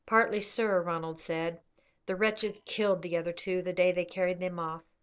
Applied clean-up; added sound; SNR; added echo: neural separator model SepFormer DNS4.